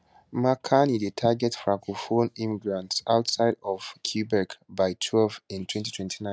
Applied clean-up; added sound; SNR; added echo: none; none; none; none.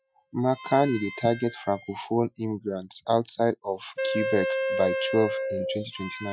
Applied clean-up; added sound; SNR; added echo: classical method Wiener filter.